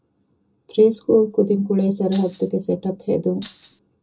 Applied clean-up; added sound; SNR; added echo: none; Rattle (instrument); 2 dB; reverberation time 0.2 s.